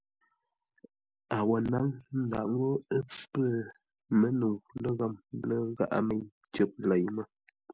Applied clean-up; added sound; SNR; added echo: none; none; none; none.